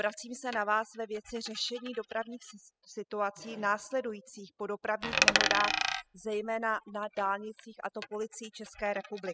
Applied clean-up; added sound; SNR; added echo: classical method spectral subtraction.